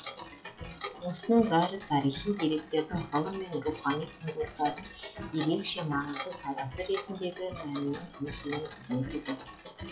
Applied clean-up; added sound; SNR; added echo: classical method log-MMSE.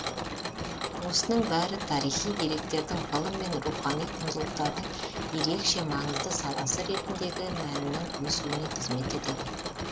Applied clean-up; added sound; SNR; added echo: none; Mechanisms; 3 dB; none.